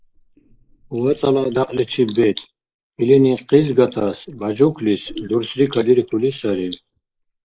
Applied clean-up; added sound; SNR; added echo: neural mask model Resemble Enhance denoiser.